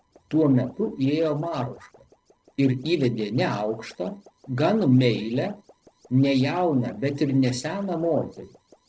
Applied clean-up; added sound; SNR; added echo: neural separator model SepFormer DNS4.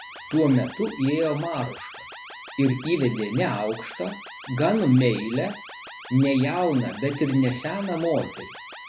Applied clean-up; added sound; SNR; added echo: none; Alarm; 15 dB; none.